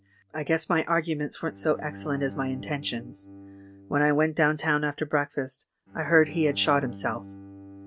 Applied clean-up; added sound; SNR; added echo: neural mask model RNNoise.